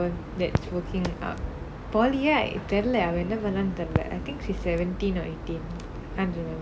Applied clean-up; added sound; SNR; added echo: none; Crackle; 9 dB; none.